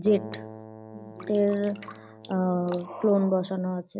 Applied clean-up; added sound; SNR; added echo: none; Drip + Keyboard (musical); 16 dB; none.